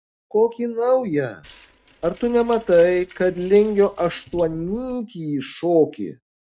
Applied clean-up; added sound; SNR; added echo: neural mask model RNNoise.